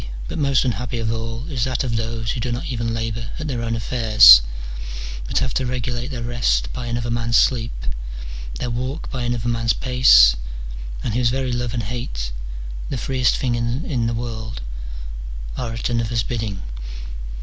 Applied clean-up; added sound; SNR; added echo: none; none; none; none.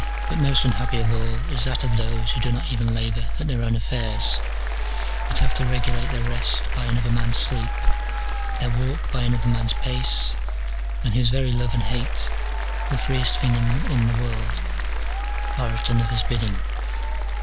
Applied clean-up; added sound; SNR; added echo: none; Applause; 16 dB; none.